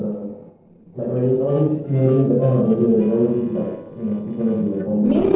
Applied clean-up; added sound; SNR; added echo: neural separator model SepFormer DNS4.